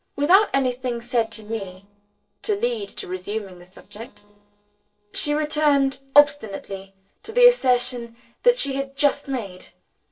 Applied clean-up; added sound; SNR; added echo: neural separator model SepFormer DNS4.